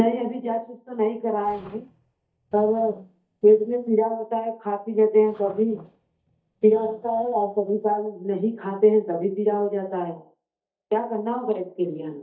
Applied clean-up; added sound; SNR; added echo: neural mask model DeepFilterNet 3.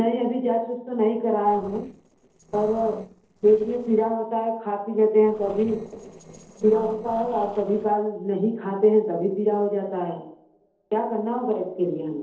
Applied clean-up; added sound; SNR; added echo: neural separator model SepFormer DNS4.